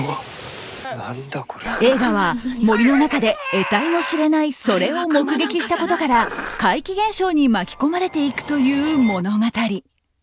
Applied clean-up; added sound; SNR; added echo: none; Dishes, pots, and pans; 13 dB; none.